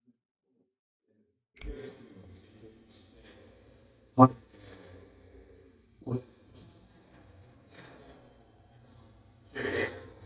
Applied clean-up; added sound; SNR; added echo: neural mask model DeepFilterNet 3.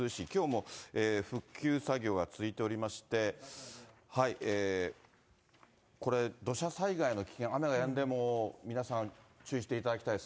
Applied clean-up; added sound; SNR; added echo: none; none; none; none.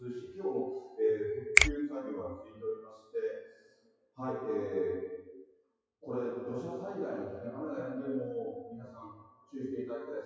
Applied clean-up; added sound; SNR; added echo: classical method WPE with log-MMSE.